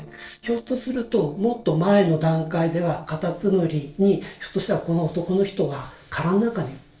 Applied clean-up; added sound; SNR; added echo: neural separator model SepFormer DNS4.